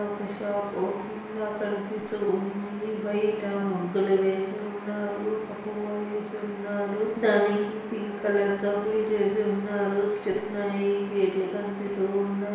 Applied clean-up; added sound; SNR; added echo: none; none; none; reverberation time 0.9 s.